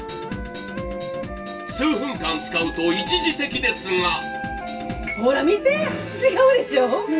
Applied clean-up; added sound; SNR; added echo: none; Wind instrument, woodwind instrument; 11 dB; reverberation time 0.2 s.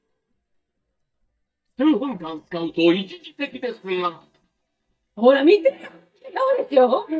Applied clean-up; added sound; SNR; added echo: neural mask model DeepFilterNet 3.